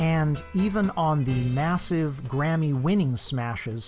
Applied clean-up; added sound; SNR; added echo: none; none; none; none.